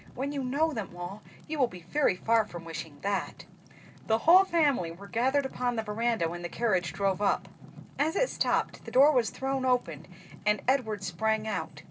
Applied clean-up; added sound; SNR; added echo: none; Fire; 19 dB; reverberation time 0.2 s.